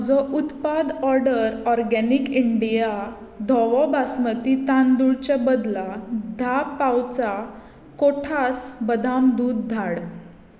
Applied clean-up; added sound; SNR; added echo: none; none; none; none.